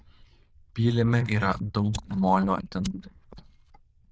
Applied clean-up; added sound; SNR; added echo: neural diffusion model UNIVERSE++.